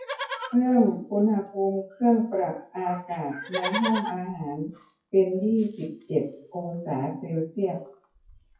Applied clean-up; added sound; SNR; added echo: classical method WPE with log-MMSE.